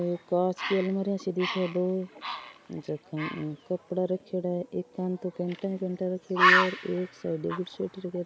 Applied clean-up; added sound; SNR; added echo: none; Bird; 2 dB; none.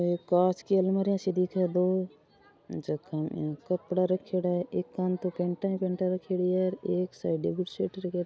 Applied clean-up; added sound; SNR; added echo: none; none; none; none.